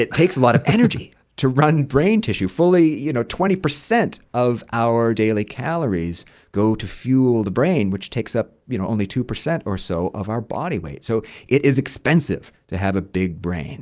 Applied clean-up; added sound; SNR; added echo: none; none; none; none.